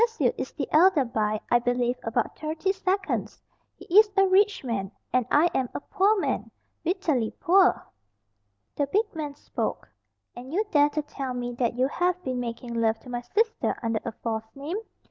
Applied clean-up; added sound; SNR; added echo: none; none; none; none.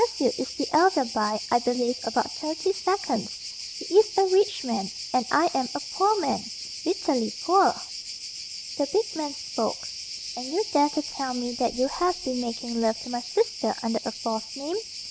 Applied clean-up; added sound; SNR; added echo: none; Cricket; 10 dB; none.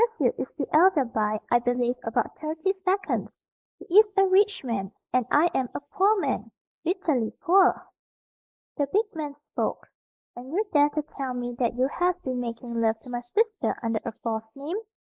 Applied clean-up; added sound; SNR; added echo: neural mask model Resemble Enhance denoiser.